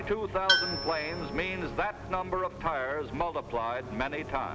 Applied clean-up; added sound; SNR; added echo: none; Tools; 3 dB; none.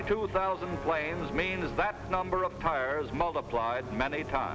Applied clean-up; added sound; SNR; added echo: none; none; none; none.